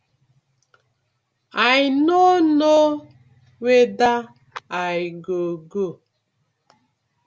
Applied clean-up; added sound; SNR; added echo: none; none; none; none.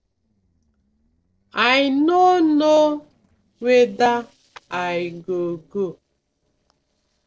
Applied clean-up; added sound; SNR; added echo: neural separator model SepFormer DNS4.